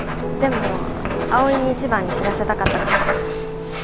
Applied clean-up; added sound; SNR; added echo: none; Writing; 3 dB; none.